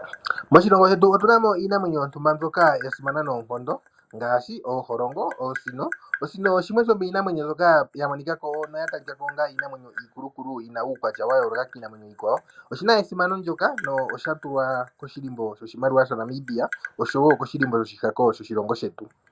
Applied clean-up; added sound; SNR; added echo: none; Tap; 16 dB; none.